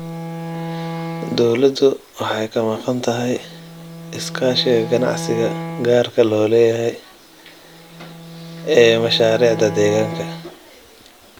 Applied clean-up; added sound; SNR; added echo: none; Bowed string instrument; 11 dB; none.